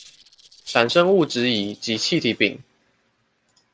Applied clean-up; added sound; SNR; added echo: neural separator model SepFormer DNS4.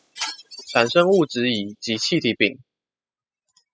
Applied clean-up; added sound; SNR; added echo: classical method spectral subtraction.